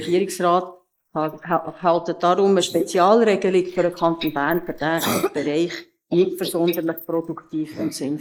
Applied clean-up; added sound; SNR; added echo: neural mask model Resemble Enhance denoiser.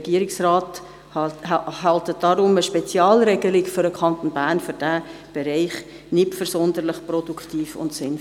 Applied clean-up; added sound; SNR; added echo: none; none; none; none.